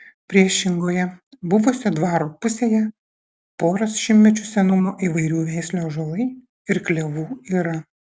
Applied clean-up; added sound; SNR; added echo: none; none; none; none.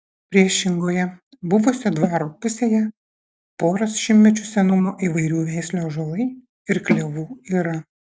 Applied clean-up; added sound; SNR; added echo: neural mask model DeepFilterNet 3.